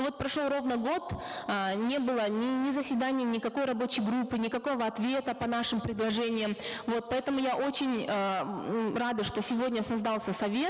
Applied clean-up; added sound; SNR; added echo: none; none; none; none.